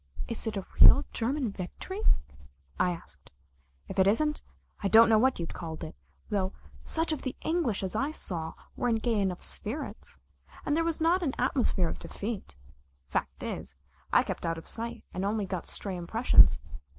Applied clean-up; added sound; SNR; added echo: none; none; none; none.